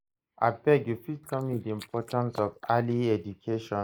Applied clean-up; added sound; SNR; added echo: neural mask model Resemble Enhance denoiser.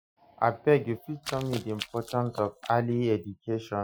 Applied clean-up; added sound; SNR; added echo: classical method Wiener filter.